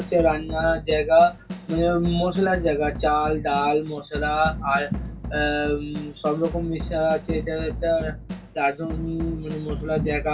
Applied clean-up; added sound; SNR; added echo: none; Drum / Drum kit; 9 dB; reverberation time 0.2 s.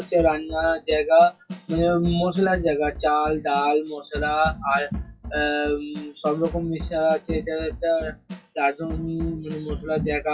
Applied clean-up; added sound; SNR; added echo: classical method WPE with log-MMSE.